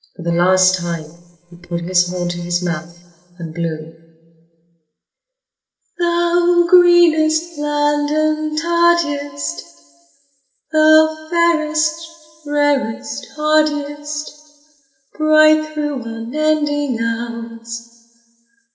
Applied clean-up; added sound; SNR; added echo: neural separator model SepFormer DNS4.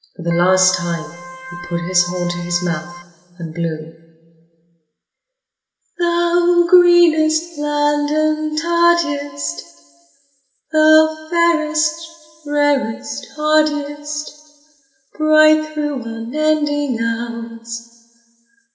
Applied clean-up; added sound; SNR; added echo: none; Organ; 14 dB; reverberation time 1.4 s.